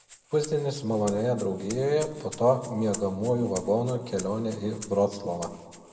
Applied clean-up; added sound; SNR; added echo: none; Rattle (instrument); 17 dB; reverberation time 1.4 s.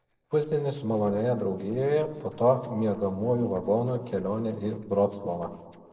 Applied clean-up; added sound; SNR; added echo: neural separator model SepFormer DNS4.